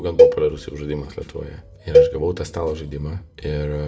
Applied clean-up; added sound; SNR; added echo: none; Cowbell; -5 dB; reverberation time 0.4 s.